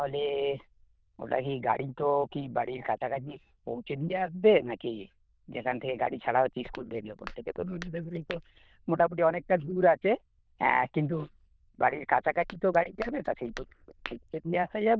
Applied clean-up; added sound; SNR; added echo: neural diffusion model UNIVERSE++.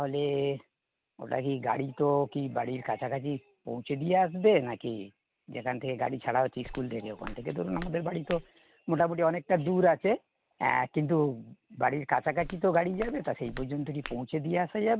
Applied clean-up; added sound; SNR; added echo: none; Walk, footsteps; 15 dB; none.